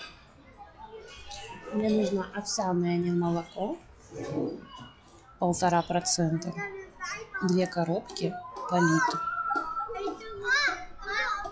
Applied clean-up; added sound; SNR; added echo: classical method log-MMSE.